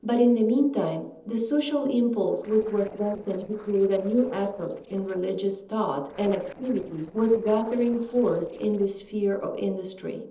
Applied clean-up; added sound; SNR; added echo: neural separator model SepFormer DNS4.